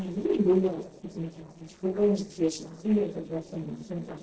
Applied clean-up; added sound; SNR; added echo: neural separator model SepFormer DNS4.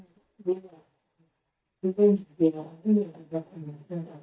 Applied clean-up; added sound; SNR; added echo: neural mask model DeepFilterNet 3.